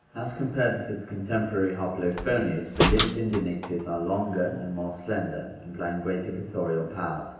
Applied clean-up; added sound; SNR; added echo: none; Slam; 3 dB; reverberation time 0.9 s.